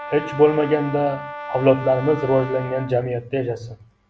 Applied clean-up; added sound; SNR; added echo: none; Brass instrument; 13 dB; none.